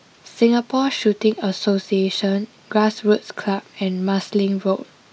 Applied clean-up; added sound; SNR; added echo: none; none; none; none.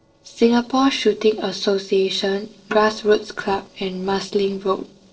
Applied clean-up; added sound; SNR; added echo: neural separator model SepFormer DNS4.